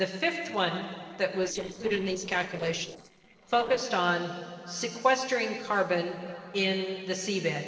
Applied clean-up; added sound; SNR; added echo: neural separator model SepFormer DNS4.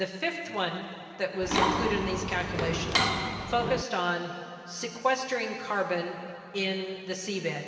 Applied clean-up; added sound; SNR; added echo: none; Mechanisms; -2 dB; reverberation time 2.7 s.